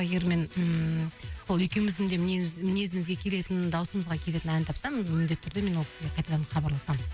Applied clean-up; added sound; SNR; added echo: none; none; none; none.